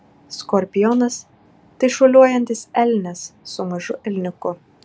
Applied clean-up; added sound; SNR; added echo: none; none; none; none.